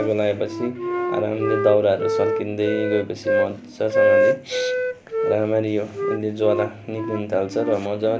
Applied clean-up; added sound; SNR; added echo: none; Wind instrument, woodwind instrument; 1 dB; none.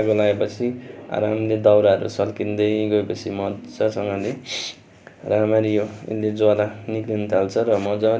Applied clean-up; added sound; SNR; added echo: none; none; none; none.